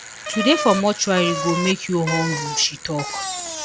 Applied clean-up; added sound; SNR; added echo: none; Bicycle; 6 dB; none.